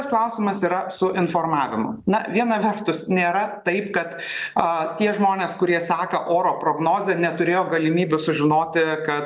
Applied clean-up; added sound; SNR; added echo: none; none; none; none.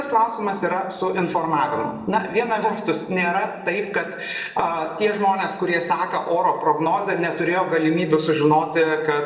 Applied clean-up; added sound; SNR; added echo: none; Brass instrument; 12 dB; reverberation time 1.6 s.